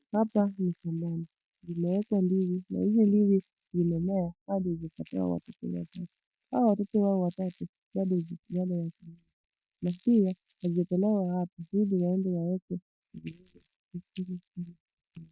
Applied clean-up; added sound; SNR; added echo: neural mask model DeepFilterNet 3.